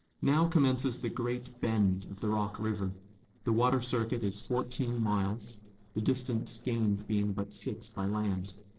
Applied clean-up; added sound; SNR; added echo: neural separator model SepFormer DNS4.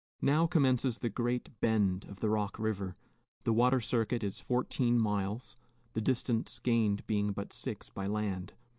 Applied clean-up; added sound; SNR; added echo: none; none; none; none.